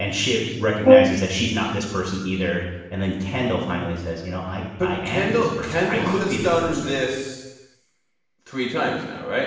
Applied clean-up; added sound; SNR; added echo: none; Brass instrument; -5 dB; reverberation time 1.1 s.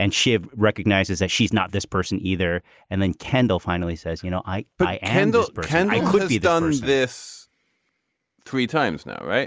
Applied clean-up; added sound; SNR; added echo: none; none; none; none.